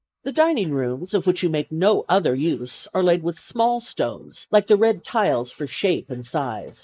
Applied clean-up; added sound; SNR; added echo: neural mask model Resemble Enhance denoiser.